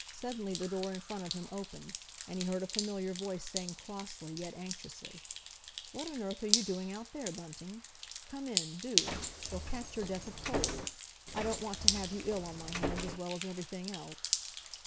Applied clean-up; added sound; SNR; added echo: none; Drip + Bus; -1 dB; none.